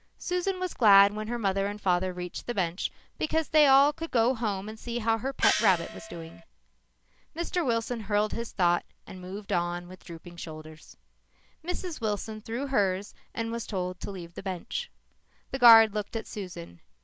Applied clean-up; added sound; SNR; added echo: none; Gong; 4 dB; none.